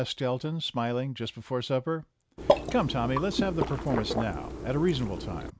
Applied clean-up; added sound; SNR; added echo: none; Water / Liquid; 1 dB; none.